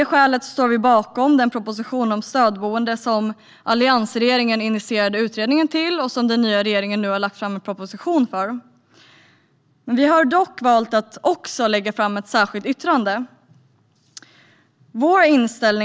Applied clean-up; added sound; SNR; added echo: none; none; none; none.